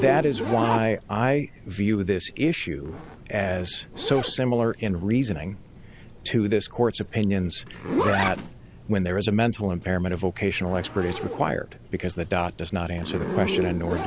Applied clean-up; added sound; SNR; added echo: none; Zipper (clothing); 8 dB; none.